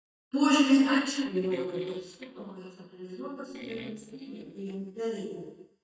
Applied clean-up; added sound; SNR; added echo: neural mask model DeepFilterNet 3.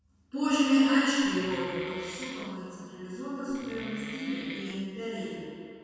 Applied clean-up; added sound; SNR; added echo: none; Wood; 14 dB; reverberation time 2.1 s.